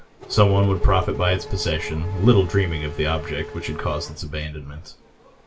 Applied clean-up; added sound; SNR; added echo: none; Race car, auto racing / Accelerating, revving, vroom; 15 dB; reverberation time 0.2 s.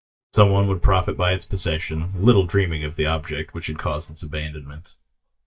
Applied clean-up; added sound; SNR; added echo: neural mask model DeepFilterNet 3.